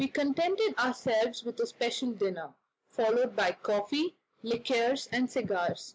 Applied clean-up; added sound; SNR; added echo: none; none; none; none.